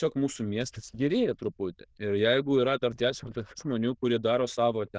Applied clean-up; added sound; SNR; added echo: neural diffusion model UNIVERSE++.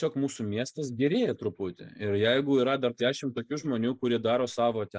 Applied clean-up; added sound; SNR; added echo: neural mask model Resemble Enhance denoiser.